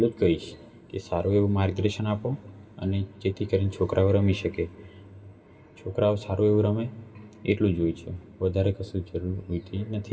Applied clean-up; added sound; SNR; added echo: none; none; none; reverberation time 2.8 s.